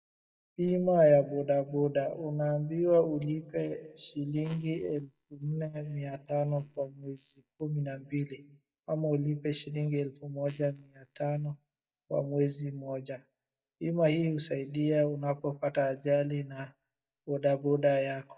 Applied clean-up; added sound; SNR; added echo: neural mask model DeepFilterNet 3.